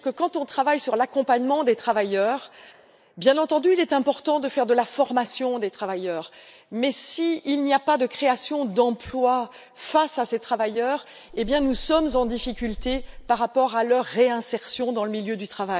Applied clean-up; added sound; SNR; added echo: neural mask model Resemble Enhance denoiser.